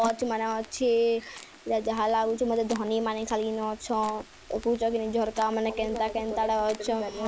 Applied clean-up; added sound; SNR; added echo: neural mask model Resemble Enhance denoiser.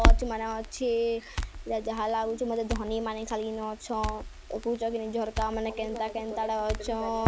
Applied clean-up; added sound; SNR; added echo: none; Crackle; -1 dB; none.